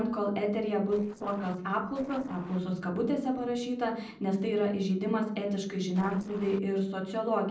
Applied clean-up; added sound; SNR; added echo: neural separator model SepFormer DNS4.